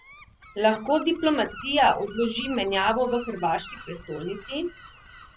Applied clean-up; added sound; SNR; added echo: none; Gull, seagull; 17 dB; none.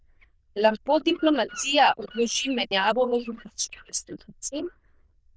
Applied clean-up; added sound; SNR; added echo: neural diffusion model UNIVERSE++.